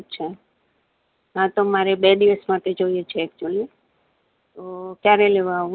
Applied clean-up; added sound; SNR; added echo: none; none; none; none.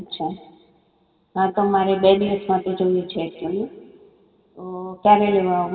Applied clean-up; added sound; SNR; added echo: none; none; none; reverberation time 2.0 s.